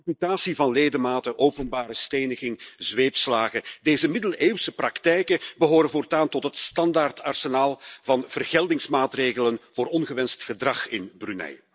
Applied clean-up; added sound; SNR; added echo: neural mask model DeepFilterNet 3.